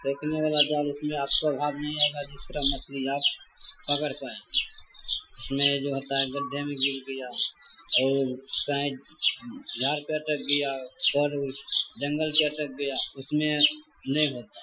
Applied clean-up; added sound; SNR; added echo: classical method Wiener filter.